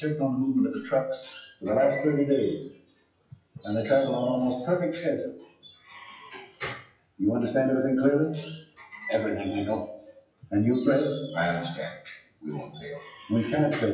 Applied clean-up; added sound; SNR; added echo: classical method WPE with log-MMSE.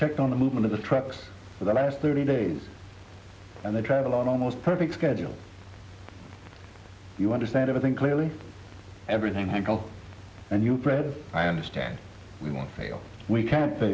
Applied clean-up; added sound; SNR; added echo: none; none; none; none.